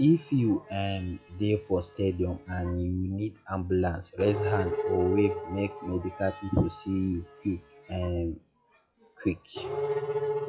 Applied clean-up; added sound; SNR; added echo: classical method log-MMSE.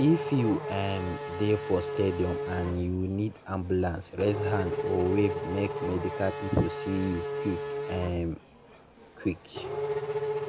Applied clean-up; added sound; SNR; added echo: none; Race car, auto racing / Accelerating, revving, vroom; 5 dB; none.